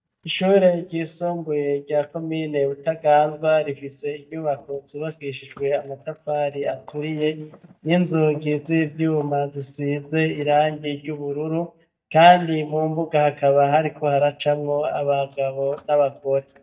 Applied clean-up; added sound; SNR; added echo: neural mask model DeepFilterNet 3.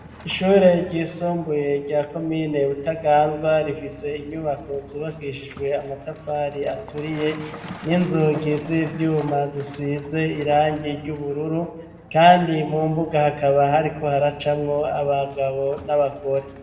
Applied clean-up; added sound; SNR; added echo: none; Truck; 20 dB; reverberation time 1.3 s.